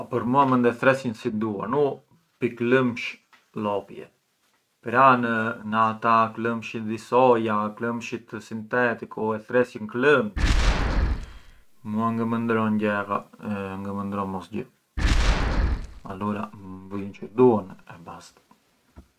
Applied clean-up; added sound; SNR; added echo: none; Boom; 1 dB; none.